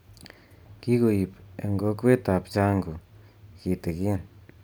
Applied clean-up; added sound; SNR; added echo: none; none; none; none.